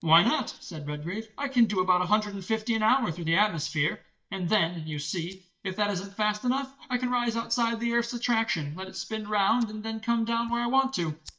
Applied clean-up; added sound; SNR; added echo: neural mask model DeepFilterNet 3.